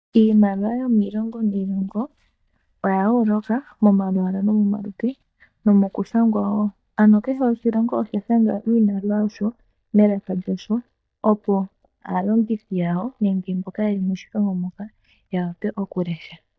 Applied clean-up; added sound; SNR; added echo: neural mask model DeepFilterNet 3.